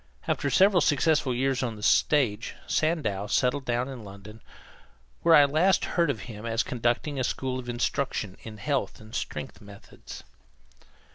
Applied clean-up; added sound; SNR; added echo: none; none; none; none.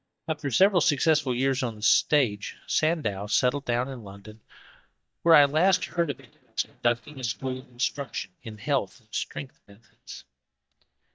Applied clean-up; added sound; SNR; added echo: neural mask model DeepFilterNet 3.